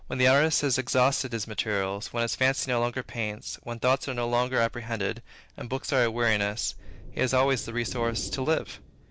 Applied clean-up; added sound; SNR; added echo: none; Thunder; 17 dB; none.